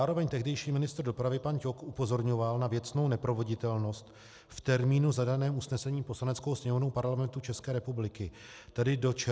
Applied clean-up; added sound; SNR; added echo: none; none; none; none.